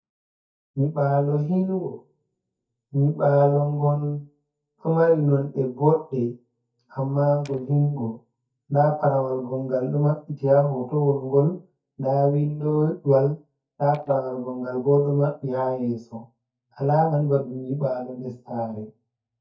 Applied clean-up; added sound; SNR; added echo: neural mask model DeepFilterNet 3.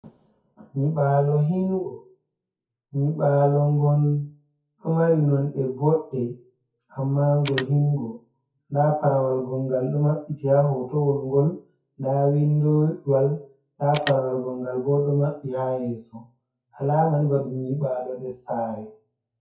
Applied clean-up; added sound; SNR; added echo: classical method WPE with log-MMSE.